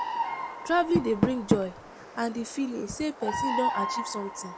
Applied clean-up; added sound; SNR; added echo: none; Door + Bird vocalization, bird call, bird song; 1 dB; none.